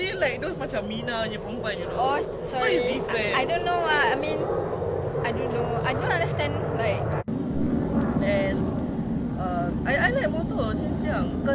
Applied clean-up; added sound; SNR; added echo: none; none; none; none.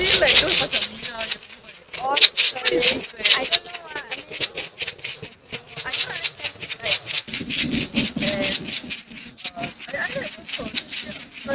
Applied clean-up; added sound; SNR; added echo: neural mask model RNNoise.